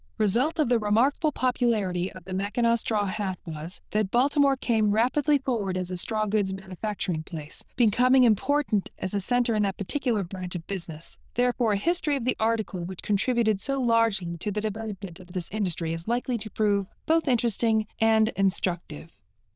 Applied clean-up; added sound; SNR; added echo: neural diffusion model UNIVERSE++.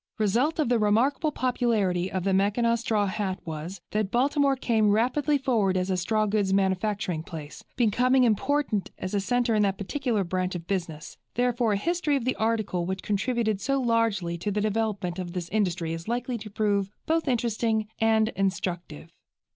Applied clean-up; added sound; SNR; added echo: none; none; none; none.